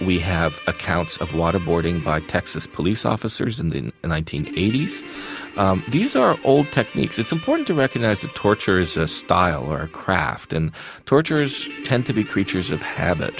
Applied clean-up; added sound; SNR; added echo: none; Guitar; 16 dB; none.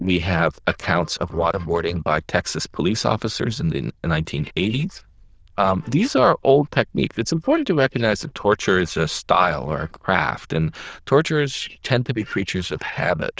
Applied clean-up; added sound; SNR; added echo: neural diffusion model UNIVERSE++.